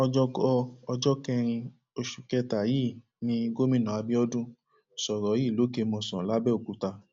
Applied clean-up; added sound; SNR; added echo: none; none; none; none.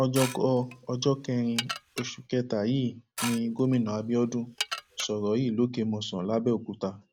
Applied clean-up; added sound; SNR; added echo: none; Dishes, pots, and pans / Glass; 11 dB; none.